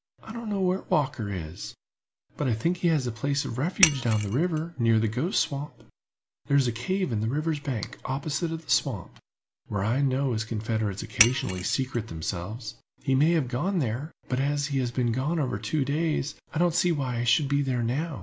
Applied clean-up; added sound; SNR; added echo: none; Shatter; 3 dB; none.